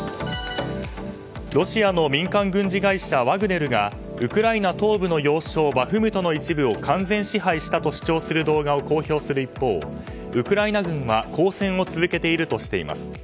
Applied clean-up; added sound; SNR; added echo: none; none; none; none.